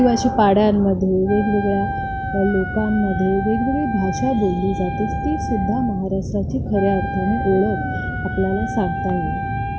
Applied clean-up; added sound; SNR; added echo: none; Wind instrument, woodwind instrument; 8 dB; none.